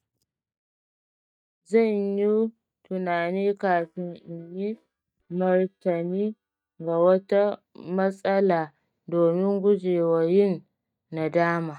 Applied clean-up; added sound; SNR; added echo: neural mask model DeepFilterNet 3.